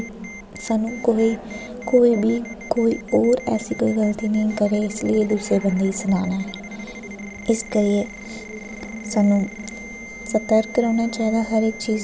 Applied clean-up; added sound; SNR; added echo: none; Ringtone; 18 dB; none.